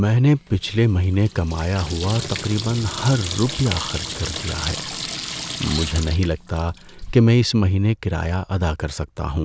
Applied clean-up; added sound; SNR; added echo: none; Sink (filling or washing) / Water tap, faucet; 11 dB; none.